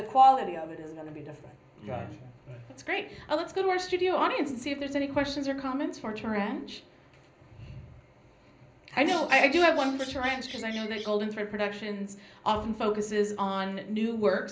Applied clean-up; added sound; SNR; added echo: none; Bird vocalization, bird call, bird song; 15 dB; reverberation time 0.5 s.